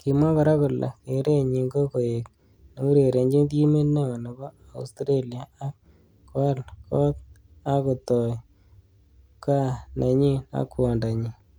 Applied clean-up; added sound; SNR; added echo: none; none; none; none.